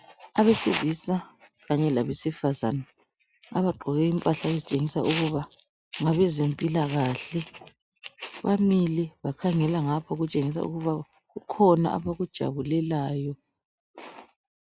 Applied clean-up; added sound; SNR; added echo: none; none; none; none.